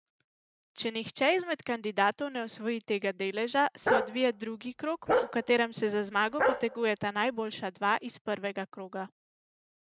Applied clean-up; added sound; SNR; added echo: none; Bark; 1 dB; none.